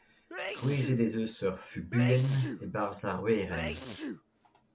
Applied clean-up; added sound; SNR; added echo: none; Sneeze; 10 dB; none.